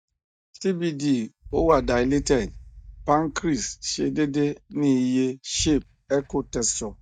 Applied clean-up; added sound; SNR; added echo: neural mask model DeepFilterNet 3.